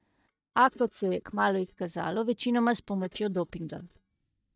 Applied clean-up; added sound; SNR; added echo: neural mask model DeepFilterNet 3.